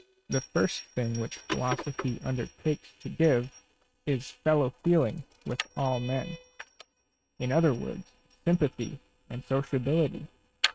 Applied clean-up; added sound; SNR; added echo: neural mask model RNNoise.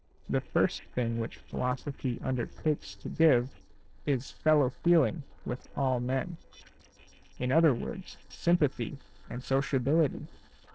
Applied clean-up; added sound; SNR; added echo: neural separator model SepFormer DNS4.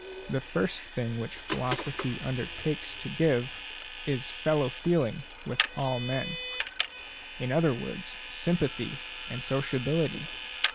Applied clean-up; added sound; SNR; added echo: none; Bell + Vehicle; 5 dB; none.